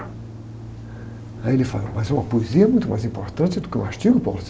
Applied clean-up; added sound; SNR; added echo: none; none; none; none.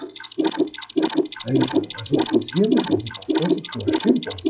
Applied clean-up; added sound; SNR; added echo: classical method log-MMSE.